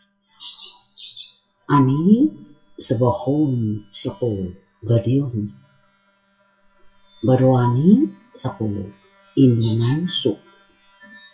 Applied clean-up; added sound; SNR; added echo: classical method WPE with log-MMSE.